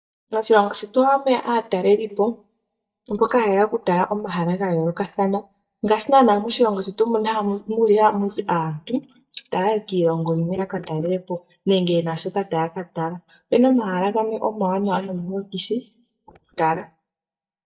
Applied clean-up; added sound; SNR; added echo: neural mask model DeepFilterNet 3.